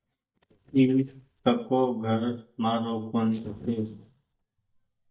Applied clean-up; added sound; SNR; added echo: neural mask model DeepFilterNet 3.